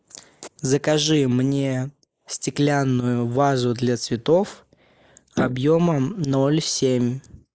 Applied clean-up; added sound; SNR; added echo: neural mask model Resemble Enhance denoiser.